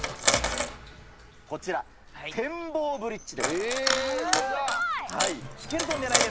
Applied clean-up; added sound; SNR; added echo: none; Coin (dropping); 0 dB; none.